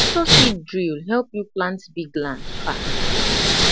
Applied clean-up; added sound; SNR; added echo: none; Respiratory sounds; -5 dB; none.